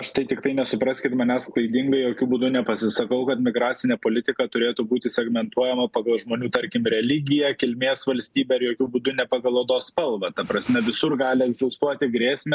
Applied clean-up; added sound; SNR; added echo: none; none; none; none.